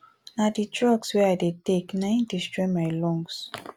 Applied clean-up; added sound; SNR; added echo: none; none; none; none.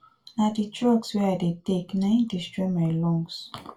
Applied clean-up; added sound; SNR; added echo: none; none; none; reverberation time 0.2 s.